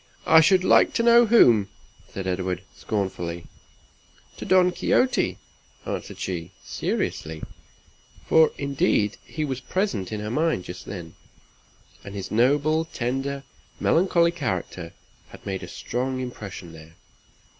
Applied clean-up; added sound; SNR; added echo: none; none; none; none.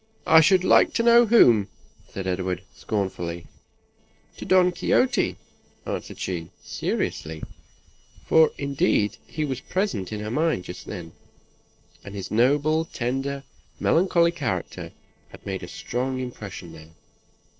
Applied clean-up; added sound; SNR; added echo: neural separator model SepFormer DNS4.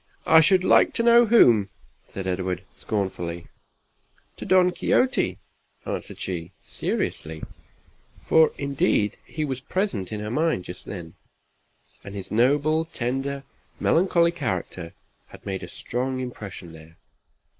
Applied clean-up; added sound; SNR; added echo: neural mask model Resemble Enhance denoiser.